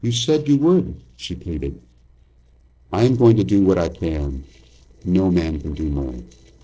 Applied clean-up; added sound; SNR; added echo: neural separator model SepFormer DNS4.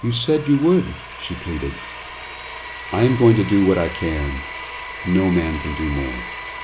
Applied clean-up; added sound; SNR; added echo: none; Domestic sounds, home sounds; 12 dB; none.